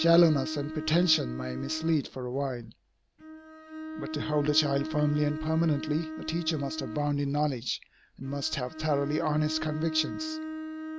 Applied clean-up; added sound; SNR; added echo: none; Bowed string instrument; 9 dB; none.